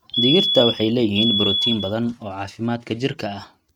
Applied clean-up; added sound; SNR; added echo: neural mask model RNNoise.